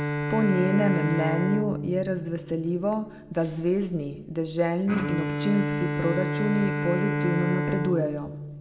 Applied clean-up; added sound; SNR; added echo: none; Bowed string instrument; 3 dB; reverberation time 0.5 s.